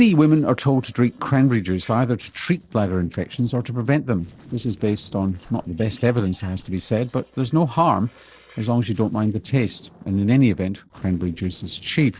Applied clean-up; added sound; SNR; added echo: neural separator model SepFormer DNS4.